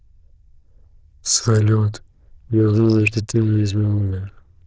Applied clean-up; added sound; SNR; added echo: neural diffusion model UNIVERSE++.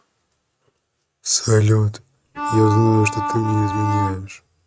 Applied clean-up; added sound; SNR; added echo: neural mask model RNNoise.